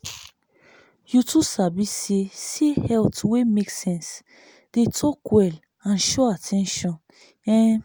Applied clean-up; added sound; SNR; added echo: none; none; none; none.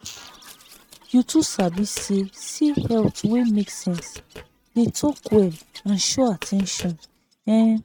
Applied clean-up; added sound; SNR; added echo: neural mask model RNNoise.